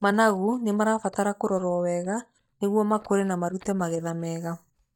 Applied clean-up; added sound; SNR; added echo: neural mask model DeepFilterNet 3.